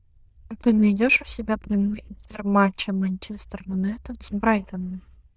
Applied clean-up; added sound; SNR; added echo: neural diffusion model UNIVERSE++.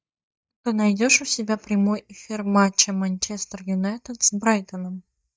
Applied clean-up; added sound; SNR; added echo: neural mask model DeepFilterNet 3.